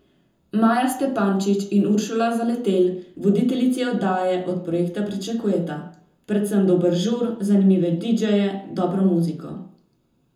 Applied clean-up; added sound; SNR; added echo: none; none; none; reverberation time 0.6 s.